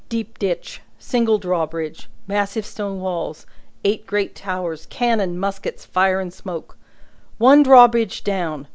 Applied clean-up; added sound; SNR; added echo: none; none; none; none.